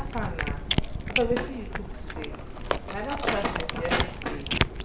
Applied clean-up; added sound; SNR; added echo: none; Cat; -2 dB; reverberation time 0.6 s.